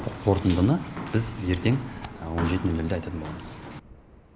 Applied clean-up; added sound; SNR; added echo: none; Thunder / Rain; 19 dB; none.